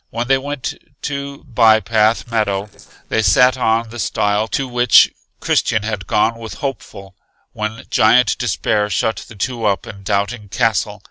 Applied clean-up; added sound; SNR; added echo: neural separator model SepFormer DNS4.